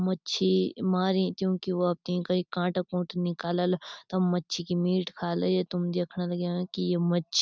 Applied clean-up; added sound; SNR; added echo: none; none; none; none.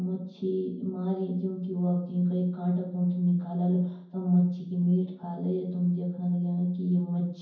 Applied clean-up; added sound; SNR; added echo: none; none; none; reverberation time 0.9 s.